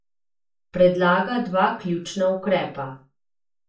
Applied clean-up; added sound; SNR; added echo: none; none; none; reverberation time 0.3 s.